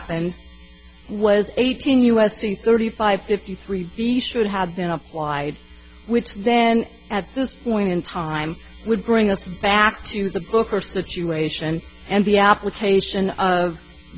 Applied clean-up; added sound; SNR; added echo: none; none; none; none.